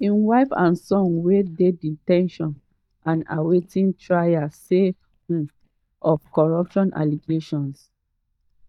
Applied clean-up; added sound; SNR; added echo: neural mask model DeepFilterNet 3.